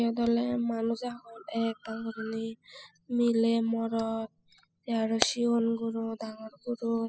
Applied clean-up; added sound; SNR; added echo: classical method spectral subtraction.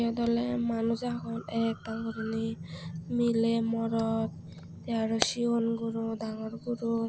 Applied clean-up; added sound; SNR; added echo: none; Camera; 16 dB; none.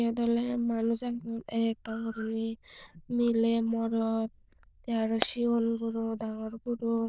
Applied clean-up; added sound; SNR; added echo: neural diffusion model UNIVERSE++.